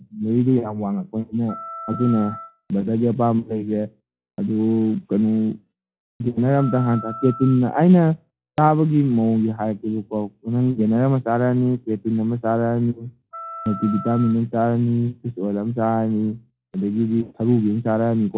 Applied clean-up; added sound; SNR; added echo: classical method log-MMSE.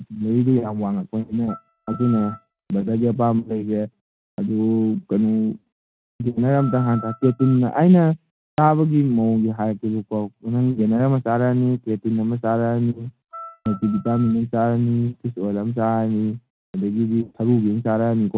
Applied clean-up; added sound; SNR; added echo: neural mask model RNNoise.